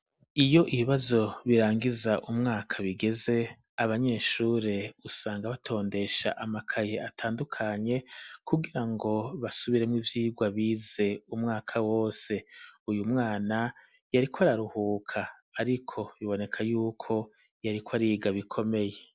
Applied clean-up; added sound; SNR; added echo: none; none; none; none.